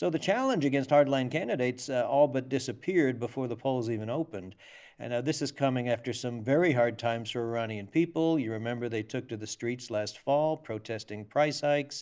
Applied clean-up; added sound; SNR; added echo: none; none; none; none.